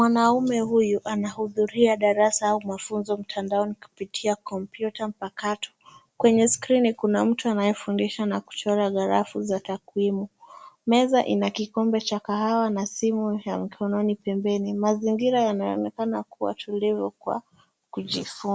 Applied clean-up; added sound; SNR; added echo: none; none; none; none.